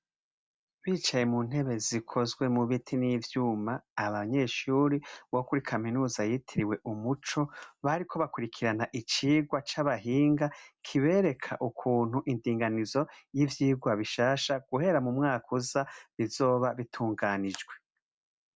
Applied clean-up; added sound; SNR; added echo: none; none; none; none.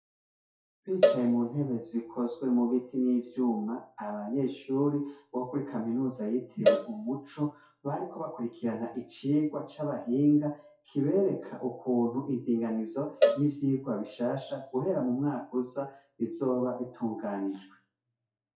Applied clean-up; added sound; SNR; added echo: classical method WPE with log-MMSE.